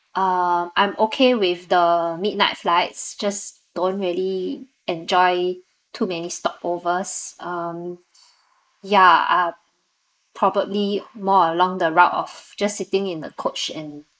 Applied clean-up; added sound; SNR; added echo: neural mask model Resemble Enhance denoiser.